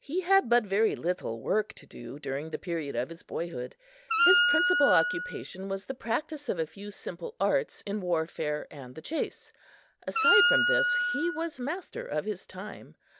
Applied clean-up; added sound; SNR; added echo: none; Wind instrument, woodwind instrument; -4 dB; none.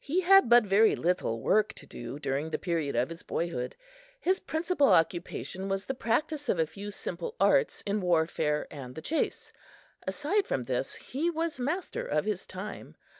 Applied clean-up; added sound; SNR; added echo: none; none; none; none.